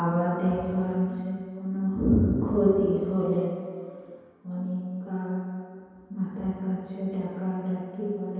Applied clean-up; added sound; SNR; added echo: none; none; none; reverberation time 2.2 s.